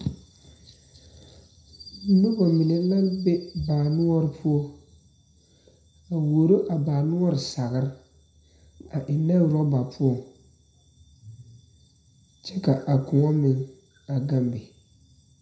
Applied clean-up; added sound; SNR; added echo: none; none; none; reverberation time 0.5 s.